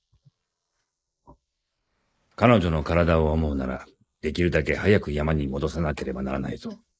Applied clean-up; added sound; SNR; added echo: neural mask model Resemble Enhance denoiser.